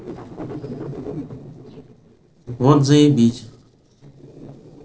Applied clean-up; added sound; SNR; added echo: neural separator model SepFormer DNS4.